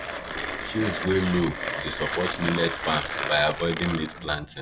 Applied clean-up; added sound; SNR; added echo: none; Mechanisms; 4 dB; none.